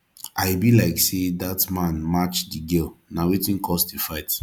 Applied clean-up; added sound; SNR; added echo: none; none; none; none.